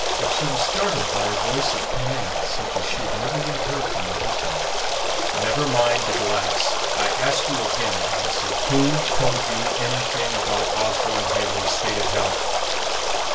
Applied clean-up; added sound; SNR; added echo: none; Stream; -3 dB; reverberation time 0.2 s.